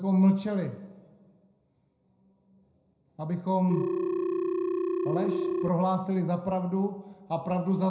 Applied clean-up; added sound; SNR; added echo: none; Telephone; 5 dB; reverberation time 0.5 s.